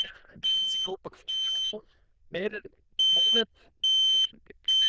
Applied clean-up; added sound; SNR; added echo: neural diffusion model UNIVERSE++.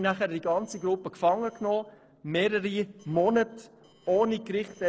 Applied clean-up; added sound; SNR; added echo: neural separator model SepFormer DNS4.